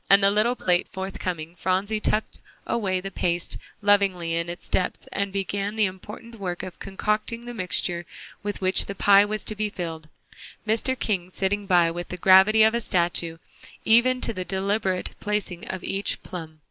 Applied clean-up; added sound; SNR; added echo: neural mask model Resemble Enhance denoiser.